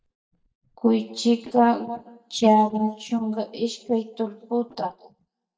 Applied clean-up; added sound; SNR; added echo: neural mask model DeepFilterNet 3.